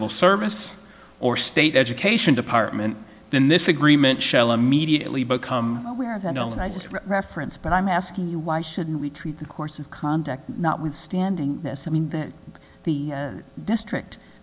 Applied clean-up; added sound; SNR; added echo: none; none; none; none.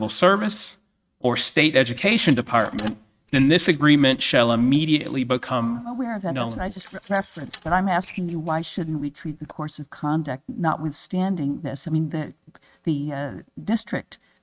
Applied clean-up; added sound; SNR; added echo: neural mask model RNNoise.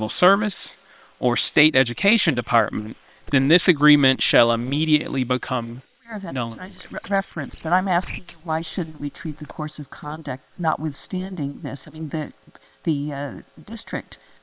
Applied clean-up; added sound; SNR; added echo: neural separator model SepFormer WHAM!.